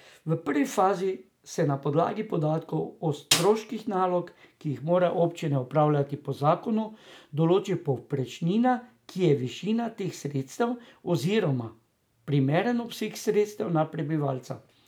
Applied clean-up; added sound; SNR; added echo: none; Snare drum; 3 dB; none.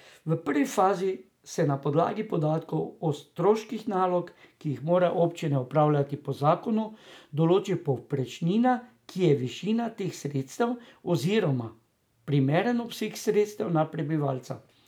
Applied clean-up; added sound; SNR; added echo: none; none; none; none.